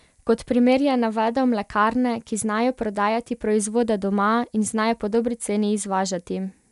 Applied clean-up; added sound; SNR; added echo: none; none; none; none.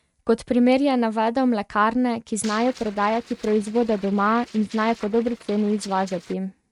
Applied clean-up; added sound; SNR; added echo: neural mask model RNNoise.